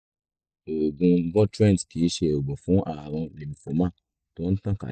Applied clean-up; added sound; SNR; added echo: neural mask model Resemble Enhance denoiser.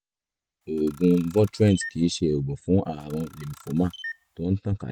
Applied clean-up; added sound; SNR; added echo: none; Camera; 18 dB; none.